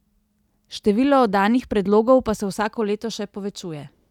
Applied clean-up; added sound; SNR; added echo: none; none; none; none.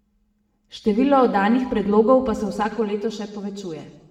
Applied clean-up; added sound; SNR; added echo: none; none; none; reverberation time 1.0 s.